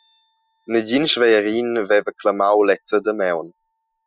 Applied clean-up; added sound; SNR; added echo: classical method Wiener filter.